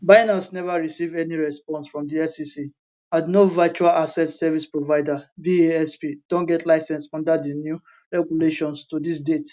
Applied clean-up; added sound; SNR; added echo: none; none; none; none.